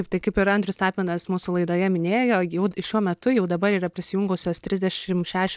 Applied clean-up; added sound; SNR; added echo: neural mask model DeepFilterNet 3.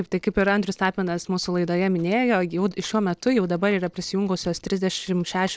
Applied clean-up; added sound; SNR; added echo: neural separator model SepFormer DNS4.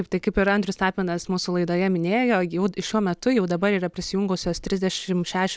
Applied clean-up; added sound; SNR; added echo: none; none; none; none.